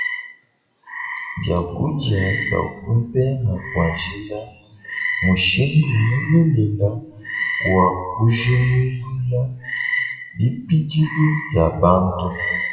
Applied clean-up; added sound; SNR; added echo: classical method WPE with log-MMSE.